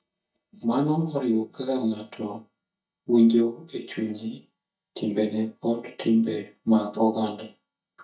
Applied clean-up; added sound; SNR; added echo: neural mask model DeepFilterNet 3.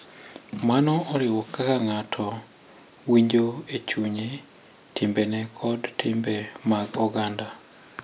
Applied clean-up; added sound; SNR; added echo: none; none; none; none.